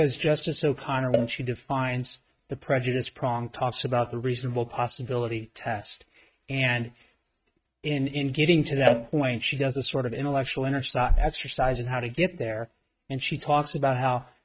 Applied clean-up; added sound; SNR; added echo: neural mask model RNNoise.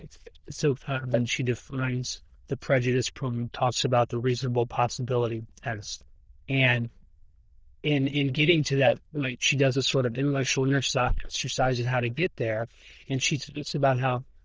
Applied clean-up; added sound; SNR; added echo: neural diffusion model UNIVERSE++.